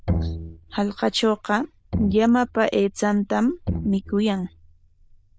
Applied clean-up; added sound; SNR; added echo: neural diffusion model UNIVERSE++.